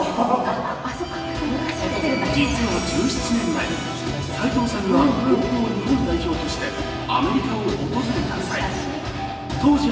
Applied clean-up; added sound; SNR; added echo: none; none; none; reverberation time 1.2 s.